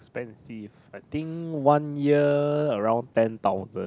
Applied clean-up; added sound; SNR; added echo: none; none; none; none.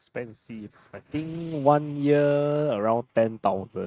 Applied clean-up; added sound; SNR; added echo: neural mask model RNNoise.